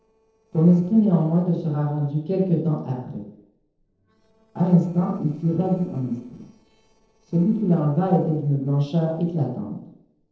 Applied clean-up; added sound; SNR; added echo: neural separator model SepFormer DNS4.